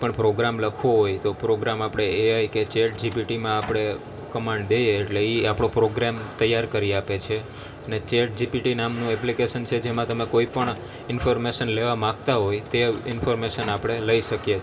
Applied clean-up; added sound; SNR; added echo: none; Door; 17 dB; reverberation time 2.1 s.